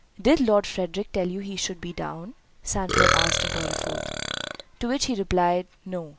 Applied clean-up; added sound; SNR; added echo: none; Burping, eructation; -2 dB; none.